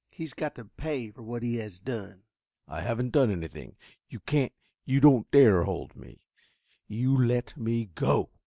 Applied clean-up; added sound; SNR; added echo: none; none; none; none.